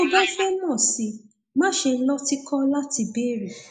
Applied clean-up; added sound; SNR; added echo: neural mask model Resemble Enhance denoiser.